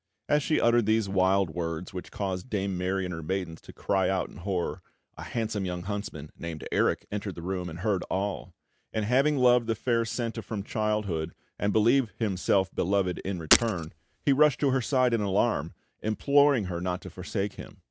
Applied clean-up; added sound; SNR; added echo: none; Shatter; 1 dB; none.